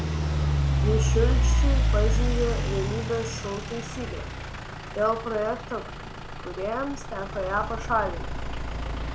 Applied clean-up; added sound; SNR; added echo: none; Idling / Truck; -5 dB; none.